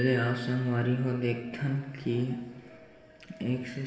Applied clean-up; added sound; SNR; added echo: none; Marimba, xylophone; 18 dB; reverberation time 1.1 s.